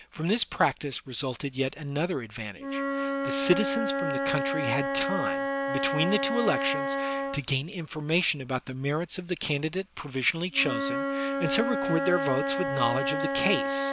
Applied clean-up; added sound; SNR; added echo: none; Wind instrument, woodwind instrument; 2 dB; none.